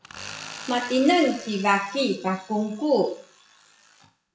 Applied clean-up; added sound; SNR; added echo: classical method WPE with log-MMSE.